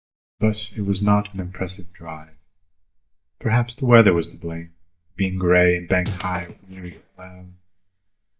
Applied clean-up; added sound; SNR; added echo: neural mask model DeepFilterNet 3.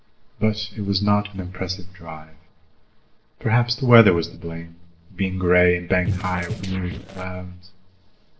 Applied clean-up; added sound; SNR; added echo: neural separator model SepFormer DNS4.